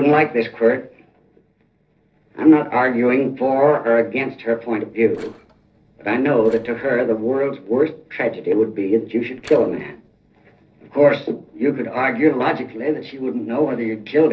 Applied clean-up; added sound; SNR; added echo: neural separator model SepFormer DNS4.